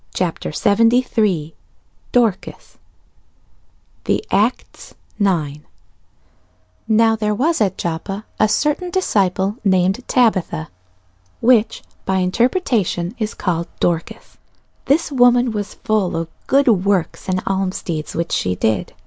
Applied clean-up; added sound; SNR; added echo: none; none; none; none.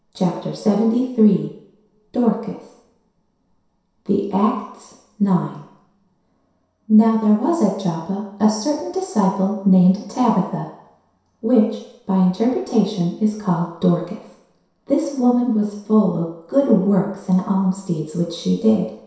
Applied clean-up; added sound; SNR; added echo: none; none; none; reverberation time 0.7 s.